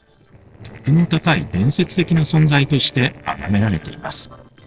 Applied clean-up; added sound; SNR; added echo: neural separator model SepFormer DNS4.